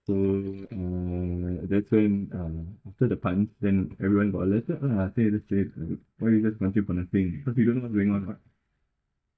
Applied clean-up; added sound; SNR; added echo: neural mask model DeepFilterNet 3.